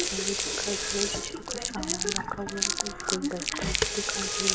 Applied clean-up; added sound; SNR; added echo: none; Crumpling, crinkling + Sink (filling or washing) / Water tap, faucet; -4 dB; none.